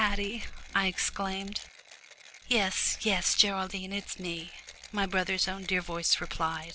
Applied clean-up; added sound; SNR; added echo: none; Mechanisms; 20 dB; none.